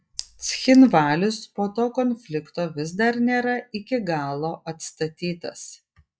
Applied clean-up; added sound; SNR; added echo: classical method log-MMSE.